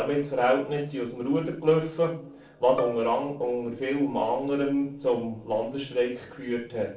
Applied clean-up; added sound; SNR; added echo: neural separator model SepFormer DNS4.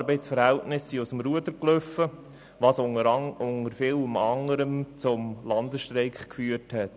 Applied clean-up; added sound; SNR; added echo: none; none; none; none.